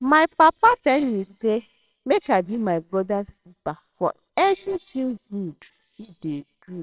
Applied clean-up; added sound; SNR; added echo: neural separator model SepFormer WHAMR!.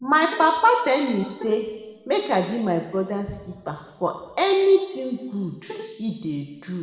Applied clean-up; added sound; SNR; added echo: none; Bowed string instrument; 17 dB; reverberation time 1.4 s.